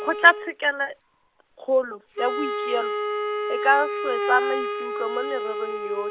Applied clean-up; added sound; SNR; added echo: none; Wind instrument, woodwind instrument; 4 dB; none.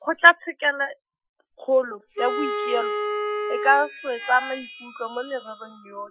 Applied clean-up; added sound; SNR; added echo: classical method Wiener filter.